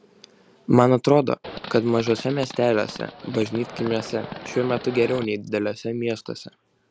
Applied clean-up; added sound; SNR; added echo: none; Livestock, farm animals, working animals; 13 dB; none.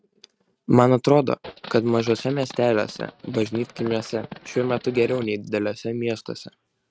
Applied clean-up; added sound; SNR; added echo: neural mask model RNNoise.